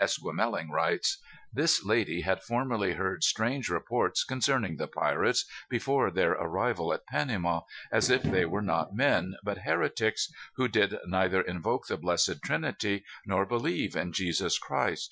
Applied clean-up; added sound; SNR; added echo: classical method Wiener filter.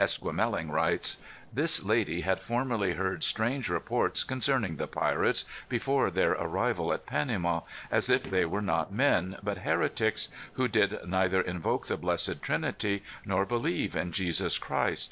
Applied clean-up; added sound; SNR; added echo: neural separator model SepFormer DNS4.